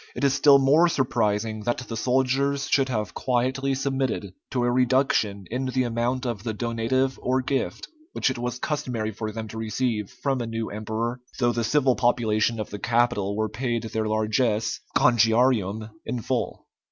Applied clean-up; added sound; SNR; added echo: none; none; none; none.